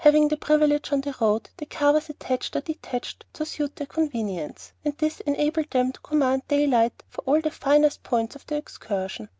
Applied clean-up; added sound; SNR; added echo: none; none; none; none.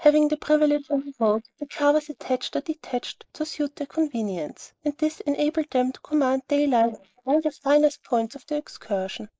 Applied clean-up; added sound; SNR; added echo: neural mask model Resemble Enhance denoiser.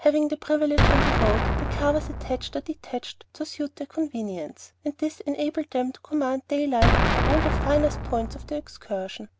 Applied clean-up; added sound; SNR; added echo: none; Explosion; -3 dB; none.